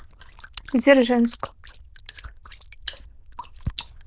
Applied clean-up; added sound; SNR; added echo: neural diffusion model UNIVERSE++.